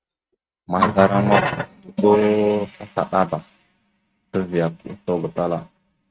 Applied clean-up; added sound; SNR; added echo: neural mask model RNNoise.